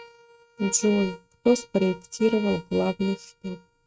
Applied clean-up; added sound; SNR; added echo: neural mask model RNNoise.